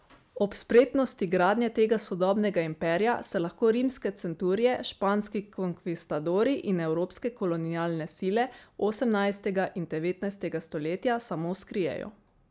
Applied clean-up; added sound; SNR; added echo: none; none; none; none.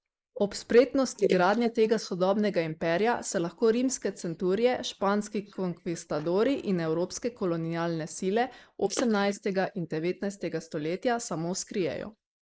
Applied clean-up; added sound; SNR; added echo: neural mask model Resemble Enhance denoiser.